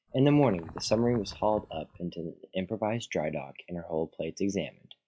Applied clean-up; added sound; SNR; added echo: classical method log-MMSE.